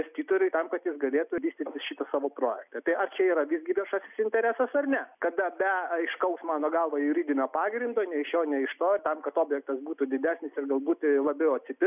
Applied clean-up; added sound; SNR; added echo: none; none; none; none.